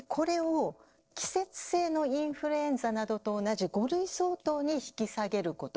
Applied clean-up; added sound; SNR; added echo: neural separator model SepFormer DNS4.